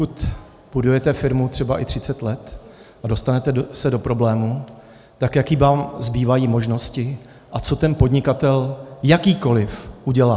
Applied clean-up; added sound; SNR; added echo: none; none; none; none.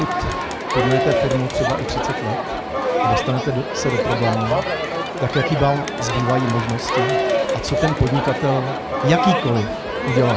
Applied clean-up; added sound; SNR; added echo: none; Crowd; 0 dB; none.